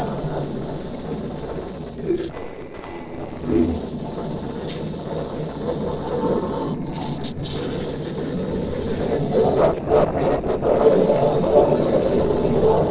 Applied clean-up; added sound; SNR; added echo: neural separator model SepFormer DNS4.